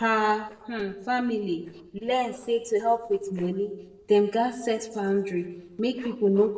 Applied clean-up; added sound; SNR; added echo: neural separator model SepFormer DNS4.